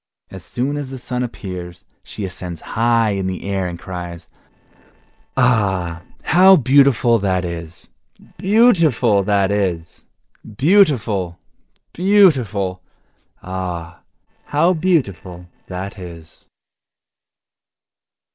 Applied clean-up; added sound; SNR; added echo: neural separator model SepFormer DNS4.